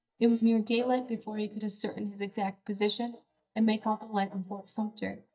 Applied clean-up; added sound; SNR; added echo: neural mask model DeepFilterNet 3.